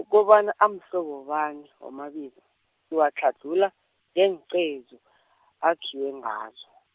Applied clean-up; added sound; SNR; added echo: none; none; none; none.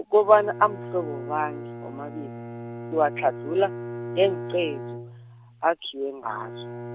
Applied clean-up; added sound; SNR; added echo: none; Bowed string instrument; 10 dB; none.